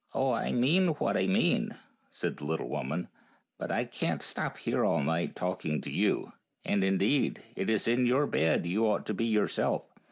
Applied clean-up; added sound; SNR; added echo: none; none; none; none.